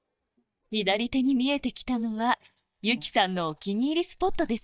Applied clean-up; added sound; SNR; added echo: neural mask model DeepFilterNet 3.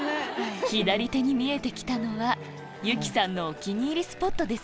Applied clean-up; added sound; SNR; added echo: none; Fixed-wing aircraft, airplane; 17 dB; none.